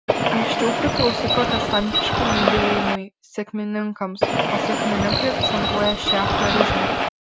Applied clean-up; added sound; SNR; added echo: none; Bird; -4 dB; none.